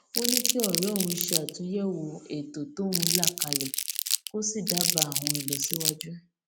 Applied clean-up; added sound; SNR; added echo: none; Crumpling, crinkling; -3 dB; none.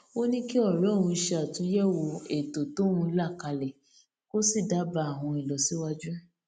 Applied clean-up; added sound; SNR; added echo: none; none; none; none.